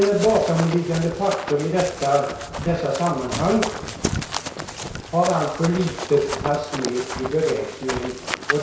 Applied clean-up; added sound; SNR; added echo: none; Run; 8 dB; reverberation time 0.6 s.